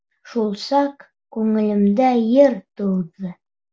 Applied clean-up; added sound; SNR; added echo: none; none; none; none.